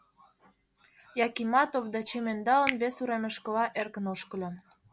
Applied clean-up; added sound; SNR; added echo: none; Finger snapping; 11 dB; none.